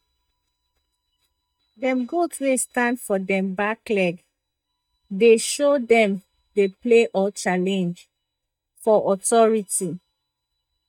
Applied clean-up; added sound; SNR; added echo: neural mask model DeepFilterNet 3.